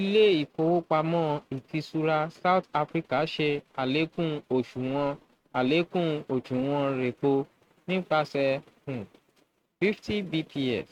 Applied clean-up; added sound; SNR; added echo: neural mask model RNNoise.